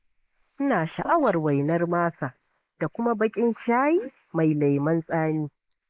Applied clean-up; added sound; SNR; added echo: neural mask model Resemble Enhance denoiser.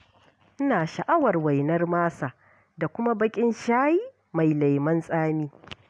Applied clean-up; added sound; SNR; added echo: none; none; none; none.